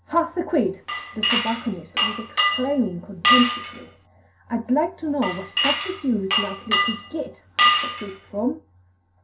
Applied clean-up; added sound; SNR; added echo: none; Glass; -2 dB; reverberation time 0.3 s.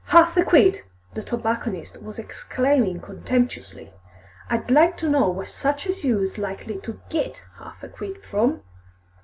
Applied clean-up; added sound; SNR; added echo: none; none; none; none.